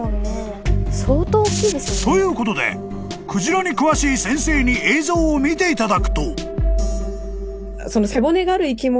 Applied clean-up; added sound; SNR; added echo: none; none; none; none.